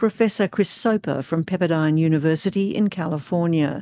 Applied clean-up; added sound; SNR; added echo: neural mask model RNNoise.